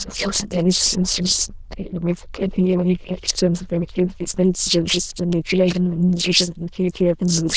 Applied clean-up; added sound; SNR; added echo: neural diffusion model UNIVERSE++.